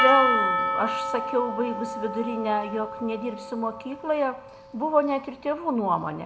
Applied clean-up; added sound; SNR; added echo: none; Percussion; 2 dB; none.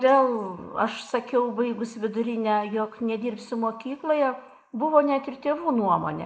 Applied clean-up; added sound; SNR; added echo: neural mask model Resemble Enhance denoiser.